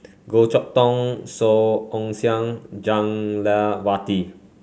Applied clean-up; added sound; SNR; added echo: none; none; none; none.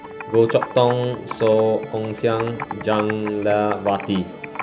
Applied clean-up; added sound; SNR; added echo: none; Computer keyboard + Musical instrument; 11 dB; none.